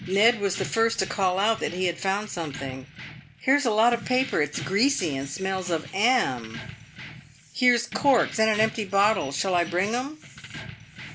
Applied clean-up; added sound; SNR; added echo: none; Keys jangling; 15 dB; none.